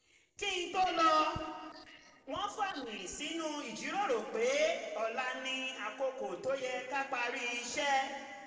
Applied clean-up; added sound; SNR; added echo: neural separator model SepFormer DNS4.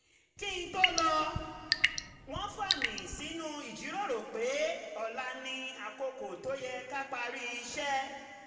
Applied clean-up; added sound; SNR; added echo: none; Drip / Sink (filling or washing) / Water tap, faucet / Water; -2 dB; reverberation time 2.0 s.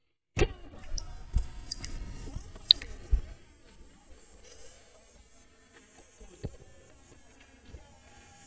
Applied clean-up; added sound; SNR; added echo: neural mask model DeepFilterNet 3.